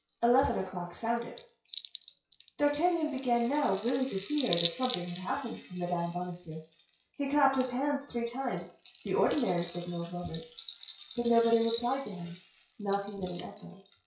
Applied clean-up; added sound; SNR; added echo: classical method WPE with log-MMSE.